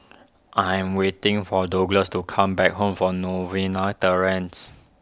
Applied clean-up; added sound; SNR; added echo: none; none; none; none.